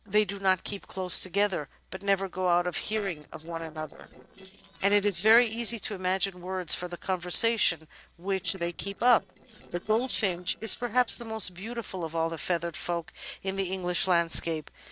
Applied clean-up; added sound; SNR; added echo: neural separator model SepFormer DNS4.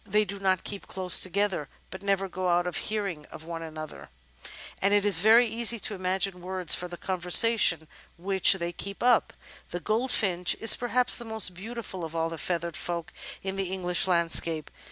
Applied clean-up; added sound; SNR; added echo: none; none; none; none.